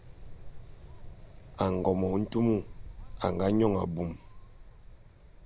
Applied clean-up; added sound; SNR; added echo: none; Wind; 12 dB; none.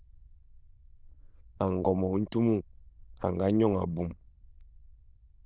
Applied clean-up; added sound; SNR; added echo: neural diffusion model UNIVERSE++.